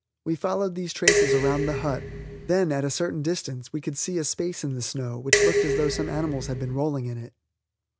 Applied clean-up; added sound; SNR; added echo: none; Dishes, pots, and pans; -3 dB; none.